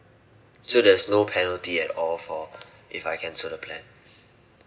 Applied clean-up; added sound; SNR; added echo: none; none; none; none.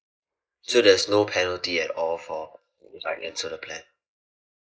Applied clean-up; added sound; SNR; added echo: neural mask model Resemble Enhance denoiser.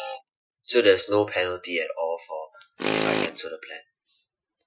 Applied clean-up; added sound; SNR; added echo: classical method Wiener filter.